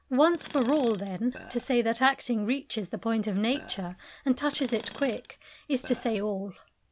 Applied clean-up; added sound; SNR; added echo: none; Tools + Burping, eructation; 17 dB; none.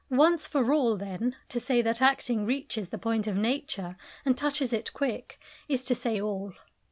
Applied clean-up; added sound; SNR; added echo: none; none; none; none.